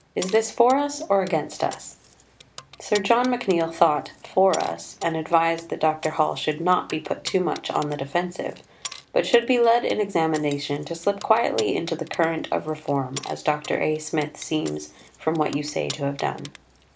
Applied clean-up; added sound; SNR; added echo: none; Keys jangling + Cutlery, silverware / Dishes, pots, and pans; 19 dB; none.